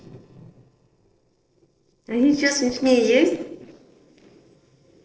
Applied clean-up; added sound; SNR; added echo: neural separator model SepFormer DNS4.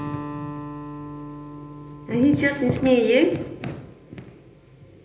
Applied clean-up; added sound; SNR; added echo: none; Acoustic guitar; 13 dB; reverberation time 0.8 s.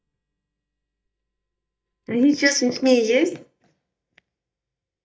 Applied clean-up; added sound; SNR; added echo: neural mask model DeepFilterNet 3.